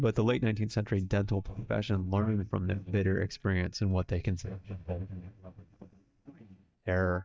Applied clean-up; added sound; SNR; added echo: neural mask model DeepFilterNet 3.